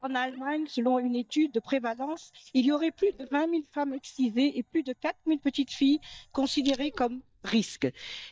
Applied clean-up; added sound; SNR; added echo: neural mask model DeepFilterNet 3.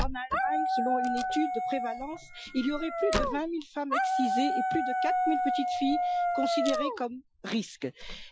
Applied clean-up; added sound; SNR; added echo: classical method Wiener filter.